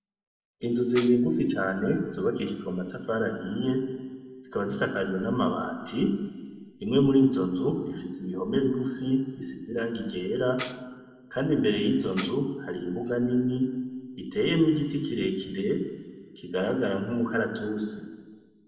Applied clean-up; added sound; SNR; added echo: none; Tambourine; 0 dB; reverberation time 1.6 s.